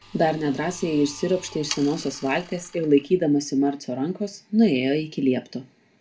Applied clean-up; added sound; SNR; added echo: none; Sawing; 18 dB; reverberation time 0.2 s.